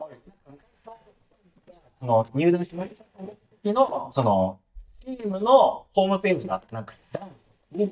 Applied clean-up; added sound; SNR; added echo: neural mask model DeepFilterNet 3.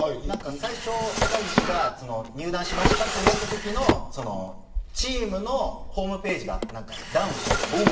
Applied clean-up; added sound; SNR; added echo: none; Drawer open or close; -1 dB; reverberation time 0.7 s.